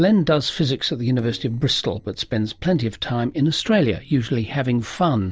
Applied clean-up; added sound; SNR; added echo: neural separator model SepFormer DNS4.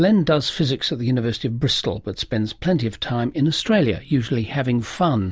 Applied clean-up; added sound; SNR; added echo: none; none; none; none.